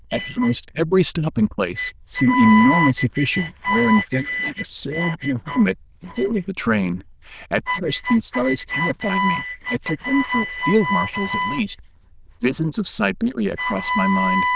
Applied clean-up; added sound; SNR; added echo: neural diffusion model UNIVERSE++.